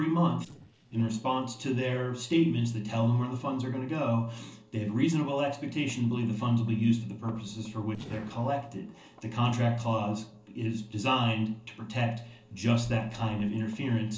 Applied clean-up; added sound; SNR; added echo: neural separator model SepFormer DNS4.